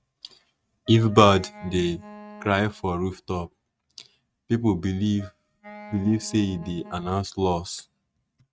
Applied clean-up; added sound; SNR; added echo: neural mask model RNNoise.